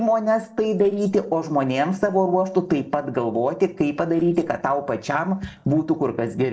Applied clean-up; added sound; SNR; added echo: neural separator model SepFormer DNS4.